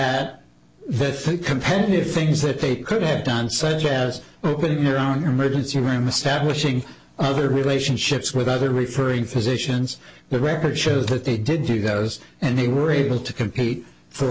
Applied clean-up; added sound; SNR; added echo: none; none; none; none.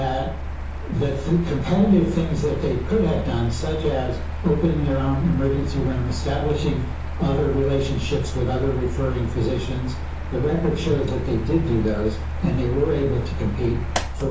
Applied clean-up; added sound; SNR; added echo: none; Mechanical fan; 4 dB; reverberation time 0.7 s.